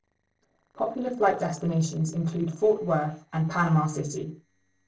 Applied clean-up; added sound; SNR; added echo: neural separator model SepFormer DNS4.